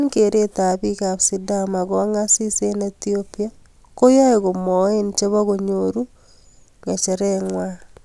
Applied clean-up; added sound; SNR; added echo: none; none; none; none.